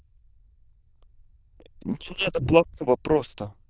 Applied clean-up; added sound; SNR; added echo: neural diffusion model UNIVERSE++.